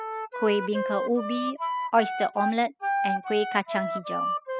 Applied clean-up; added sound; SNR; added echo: classical method spectral subtraction.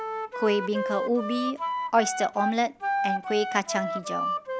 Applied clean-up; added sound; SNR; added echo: none; Wind instrument, woodwind instrument; 3 dB; none.